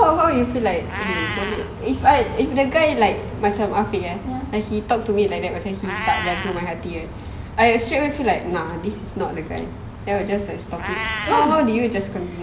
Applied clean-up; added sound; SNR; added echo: none; Meow; 13 dB; none.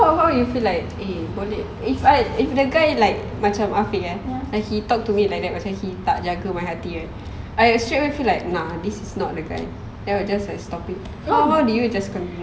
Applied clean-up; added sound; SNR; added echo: none; none; none; none.